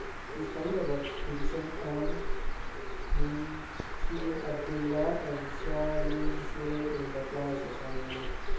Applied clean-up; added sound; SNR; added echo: none; Bird; -3 dB; reverberation time 0.7 s.